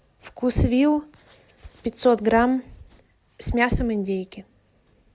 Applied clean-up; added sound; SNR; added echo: none; none; none; none.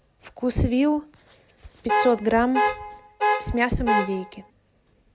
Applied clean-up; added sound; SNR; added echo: none; Alarm / Car; 0 dB; none.